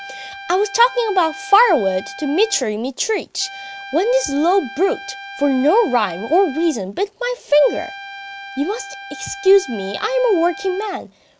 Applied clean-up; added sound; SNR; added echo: none; Trumpet; 15 dB; none.